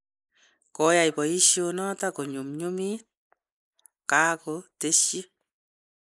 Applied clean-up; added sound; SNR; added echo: neural mask model Resemble Enhance denoiser.